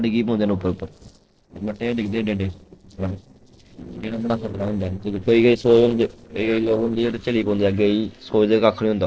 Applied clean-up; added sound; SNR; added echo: neural separator model SepFormer DNS4.